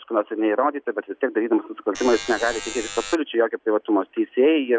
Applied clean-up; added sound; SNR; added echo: none; Alarm; 11 dB; none.